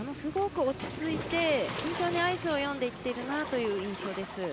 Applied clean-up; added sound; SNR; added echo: none; Waves, surf; 8 dB; none.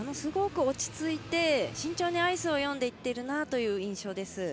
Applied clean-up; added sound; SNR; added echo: none; none; none; none.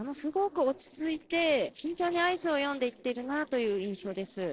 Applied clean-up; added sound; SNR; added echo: neural separator model SepFormer DNS4.